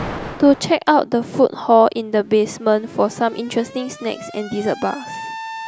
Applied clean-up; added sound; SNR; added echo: none; Alarm; 15 dB; none.